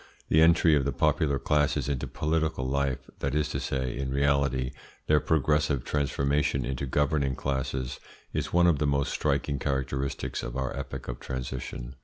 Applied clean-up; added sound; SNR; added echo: none; none; none; none.